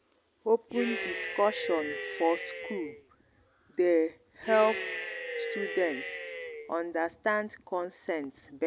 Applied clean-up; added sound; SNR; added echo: none; Cheering; 6 dB; none.